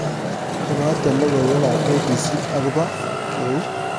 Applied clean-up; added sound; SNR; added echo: none; Traffic noise, roadway noise; 0 dB; none.